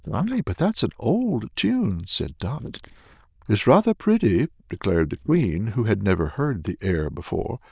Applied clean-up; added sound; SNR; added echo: neural diffusion model UNIVERSE++.